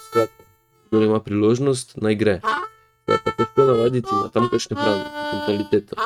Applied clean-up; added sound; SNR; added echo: neural mask model RNNoise.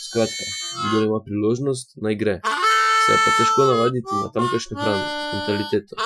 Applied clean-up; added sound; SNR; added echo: classical method Wiener filter.